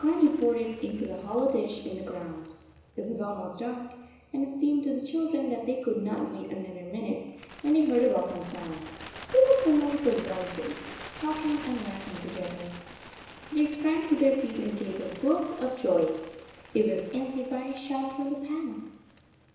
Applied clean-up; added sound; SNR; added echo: none; Bird; 19 dB; reverberation time 1.0 s.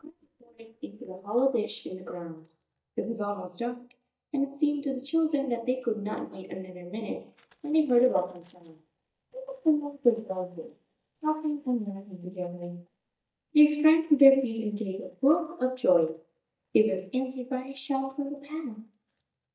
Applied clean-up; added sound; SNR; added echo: neural mask model DeepFilterNet 3.